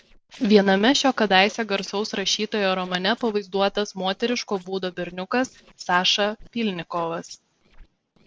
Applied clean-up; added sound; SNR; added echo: neural separator model SepFormer DNS4.